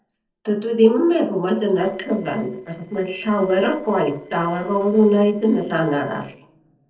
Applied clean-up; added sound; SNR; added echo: neural separator model SepFormer DNS4.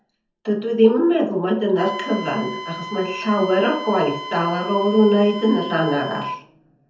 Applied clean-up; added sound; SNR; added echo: none; Wind instrument, woodwind instrument; 13 dB; reverberation time 0.7 s.